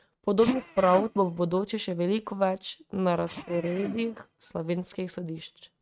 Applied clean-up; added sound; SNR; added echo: neural mask model RNNoise.